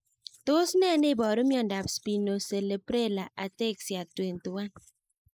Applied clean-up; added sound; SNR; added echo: neural mask model Resemble Enhance denoiser.